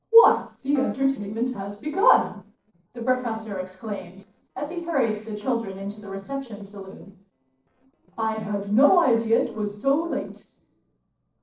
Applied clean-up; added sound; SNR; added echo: neural separator model SepFormer DNS4.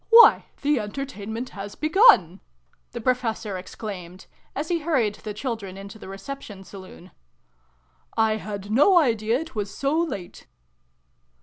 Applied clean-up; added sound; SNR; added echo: none; none; none; none.